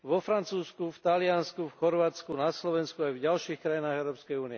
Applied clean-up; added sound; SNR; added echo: none; none; none; none.